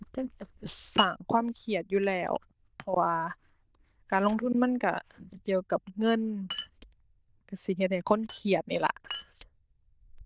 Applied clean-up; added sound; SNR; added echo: neural diffusion model UNIVERSE++.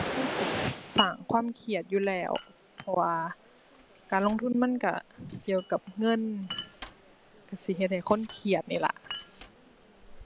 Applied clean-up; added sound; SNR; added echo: none; Glass; 14 dB; none.